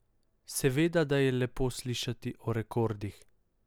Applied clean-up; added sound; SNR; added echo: none; none; none; none.